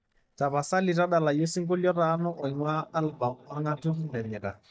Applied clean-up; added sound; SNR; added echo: neural mask model DeepFilterNet 3.